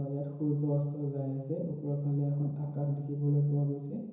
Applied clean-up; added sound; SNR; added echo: none; none; none; reverberation time 1.0 s.